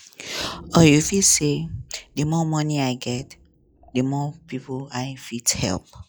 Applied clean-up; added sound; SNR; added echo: classical method log-MMSE.